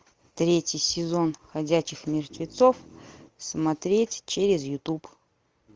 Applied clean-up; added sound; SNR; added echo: none; none; none; none.